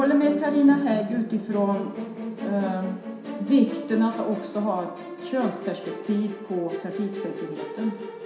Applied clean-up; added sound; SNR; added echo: none; Musical instrument; 9 dB; reverberation time 0.7 s.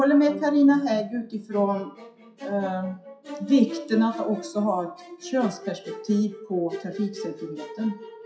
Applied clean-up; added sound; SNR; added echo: classical method WPE with log-MMSE.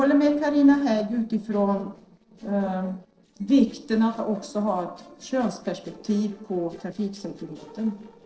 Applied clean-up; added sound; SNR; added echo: neural separator model SepFormer DNS4.